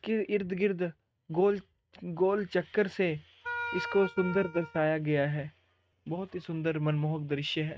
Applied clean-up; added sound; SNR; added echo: neural mask model RNNoise.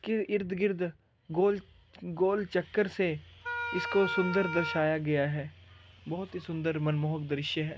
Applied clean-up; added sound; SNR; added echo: none; Wind instrument, woodwind instrument; 5 dB; none.